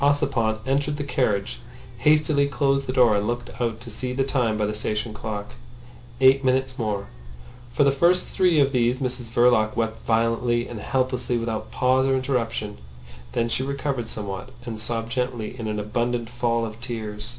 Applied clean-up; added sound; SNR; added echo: none; Meow / Purr; 15 dB; none.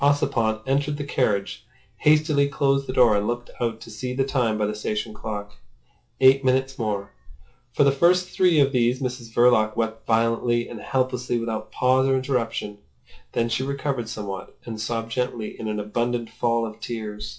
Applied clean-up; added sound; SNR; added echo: classical method log-MMSE.